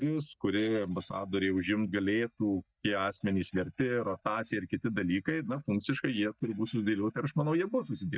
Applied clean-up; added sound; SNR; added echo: neural mask model DeepFilterNet 3.